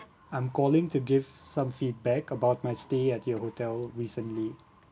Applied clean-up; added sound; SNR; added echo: none; none; none; none.